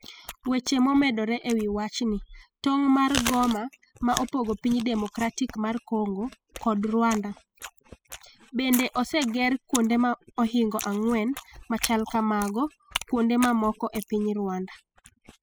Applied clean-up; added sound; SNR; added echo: classical method spectral subtraction.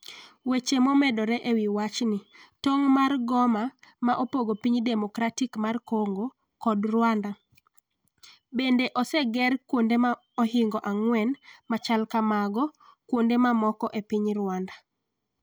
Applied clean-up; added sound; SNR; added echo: none; none; none; none.